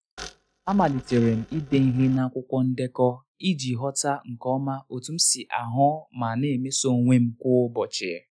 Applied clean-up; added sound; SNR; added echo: neural mask model RNNoise.